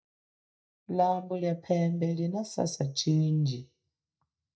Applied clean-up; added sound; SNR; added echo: neural mask model DeepFilterNet 3.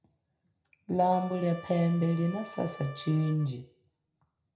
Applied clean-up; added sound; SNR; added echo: none; Trumpet; 20 dB; reverberation time 0.4 s.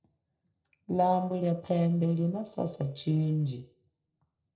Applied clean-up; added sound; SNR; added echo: neural separator model SepFormer DNS4.